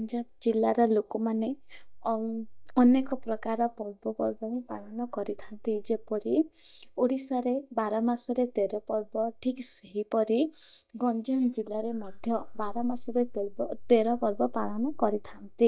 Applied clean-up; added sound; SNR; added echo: neural mask model DeepFilterNet 3.